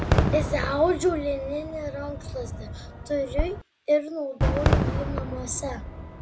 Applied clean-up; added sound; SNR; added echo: none; Fireworks; -1 dB; none.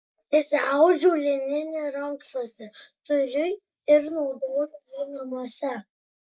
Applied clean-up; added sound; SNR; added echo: neural mask model Resemble Enhance denoiser.